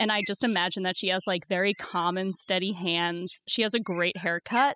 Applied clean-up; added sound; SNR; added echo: classical method spectral subtraction.